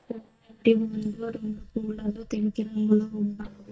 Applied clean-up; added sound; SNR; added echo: neural mask model DeepFilterNet 3.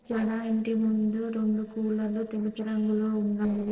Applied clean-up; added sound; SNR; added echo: neural separator model SepFormer DNS4.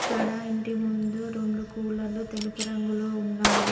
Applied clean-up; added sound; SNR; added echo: none; Gunshot, gunfire; 3 dB; reverberation time 2.6 s.